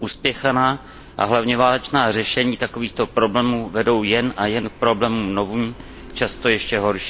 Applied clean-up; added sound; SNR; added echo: none; Train; 20 dB; none.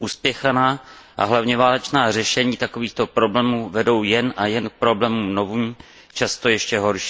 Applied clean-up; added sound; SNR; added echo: none; none; none; none.